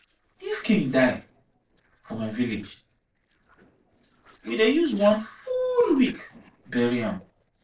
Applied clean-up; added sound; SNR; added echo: neural separator model SepFormer DNS4.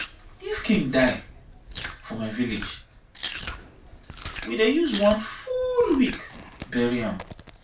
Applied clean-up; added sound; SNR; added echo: none; Chewing, mastication; 13 dB; reverberation time 0.2 s.